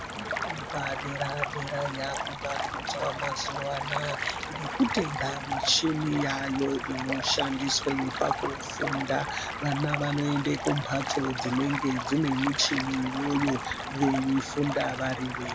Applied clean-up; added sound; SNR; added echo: none; Stream; 4 dB; none.